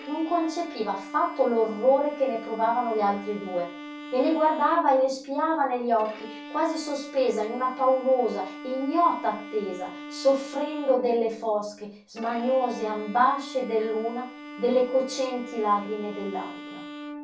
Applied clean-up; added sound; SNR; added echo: none; Bowed string instrument; 14 dB; reverberation time 0.3 s.